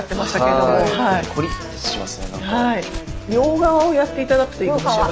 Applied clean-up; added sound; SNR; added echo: none; Walk, footsteps; 16 dB; none.